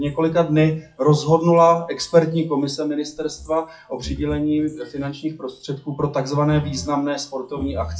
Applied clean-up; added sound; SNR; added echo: classical method WPE with log-MMSE.